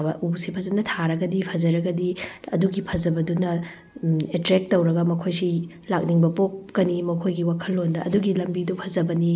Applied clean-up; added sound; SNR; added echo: none; none; none; none.